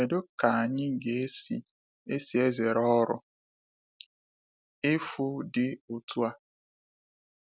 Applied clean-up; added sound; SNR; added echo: none; none; none; none.